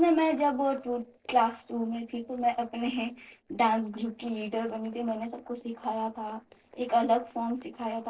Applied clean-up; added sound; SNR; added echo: neural separator model SepFormer DNS4.